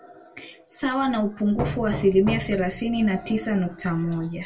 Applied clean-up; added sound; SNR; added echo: none; Knock; 9 dB; reverberation time 0.2 s.